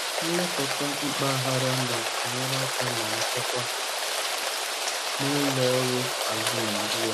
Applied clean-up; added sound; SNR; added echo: none; Rain; -3 dB; none.